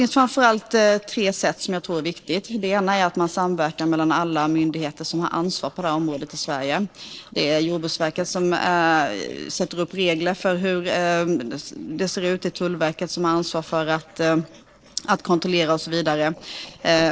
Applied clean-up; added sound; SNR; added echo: neural separator model SepFormer DNS4.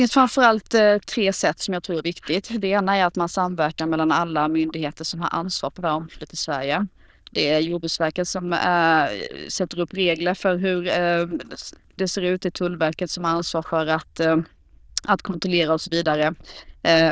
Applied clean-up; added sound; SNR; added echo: neural diffusion model UNIVERSE++.